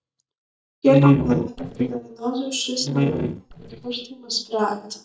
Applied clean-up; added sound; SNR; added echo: neural mask model DeepFilterNet 3.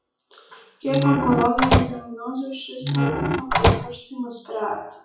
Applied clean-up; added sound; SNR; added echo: classical method WPE with log-MMSE.